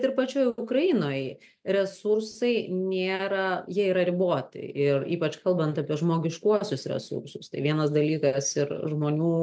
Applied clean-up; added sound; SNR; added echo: none; none; none; none.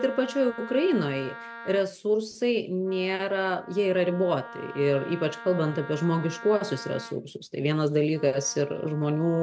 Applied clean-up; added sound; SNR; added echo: none; Wind instrument, woodwind instrument; 17 dB; none.